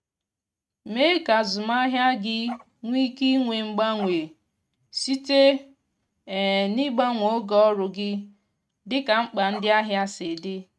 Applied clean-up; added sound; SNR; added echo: neural mask model RNNoise.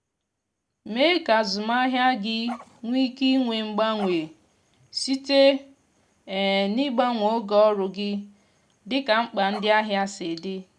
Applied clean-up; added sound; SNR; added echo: none; Dog; 18 dB; none.